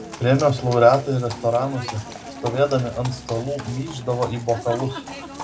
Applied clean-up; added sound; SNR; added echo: none; Livestock, farm animals, working animals; 13 dB; reverberation time 0.2 s.